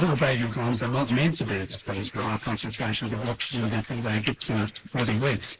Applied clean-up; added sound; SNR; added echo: neural mask model Resemble Enhance denoiser.